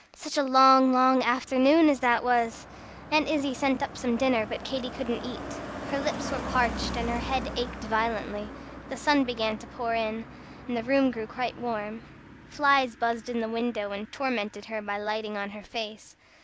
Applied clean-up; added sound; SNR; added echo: none; Car passing by; 13 dB; none.